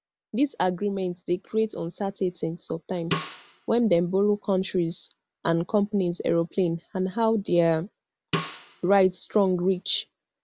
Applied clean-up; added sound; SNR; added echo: none; Snare drum; 9 dB; none.